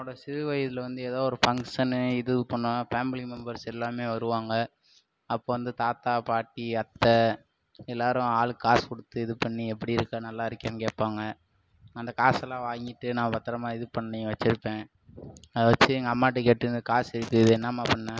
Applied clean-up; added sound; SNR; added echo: none; none; none; none.